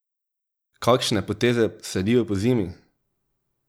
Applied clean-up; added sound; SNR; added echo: none; none; none; none.